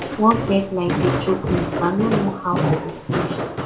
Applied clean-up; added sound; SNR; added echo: none; Walk, footsteps; 1 dB; reverberation time 0.4 s.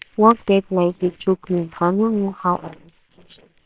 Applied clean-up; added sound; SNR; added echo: neural separator model SepFormer WHAMR!.